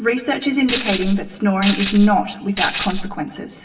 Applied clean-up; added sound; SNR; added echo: none; Tambourine; 5 dB; reverberation time 0.9 s.